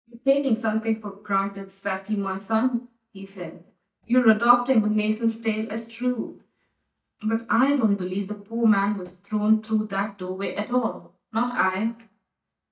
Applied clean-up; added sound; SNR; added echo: neural mask model DeepFilterNet 3.